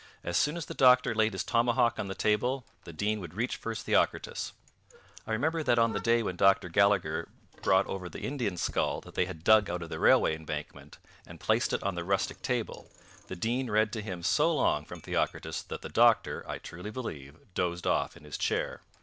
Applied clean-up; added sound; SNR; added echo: neural separator model SepFormer DNS4.